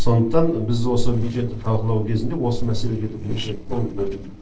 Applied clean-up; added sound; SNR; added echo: neural separator model SepFormer DNS4.